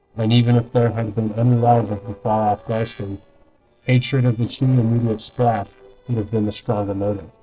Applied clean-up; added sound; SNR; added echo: neural separator model SepFormer DNS4.